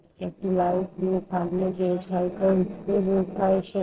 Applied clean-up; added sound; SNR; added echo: neural separator model SepFormer DNS4.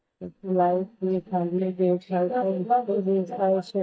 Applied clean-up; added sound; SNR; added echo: neural mask model DeepFilterNet 3.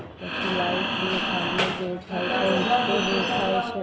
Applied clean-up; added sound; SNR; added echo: none; Breathing; 1 dB; none.